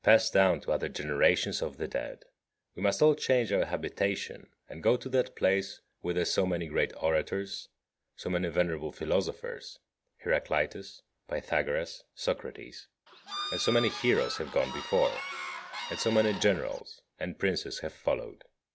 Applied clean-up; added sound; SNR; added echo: none; Bird / Fowl; 8 dB; none.